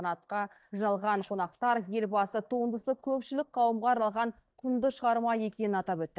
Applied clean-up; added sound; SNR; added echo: neural mask model DeepFilterNet 3.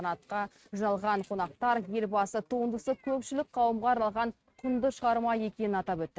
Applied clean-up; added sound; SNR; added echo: neural mask model RNNoise.